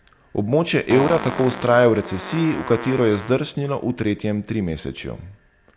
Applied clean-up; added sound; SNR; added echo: none; Fart; 13 dB; none.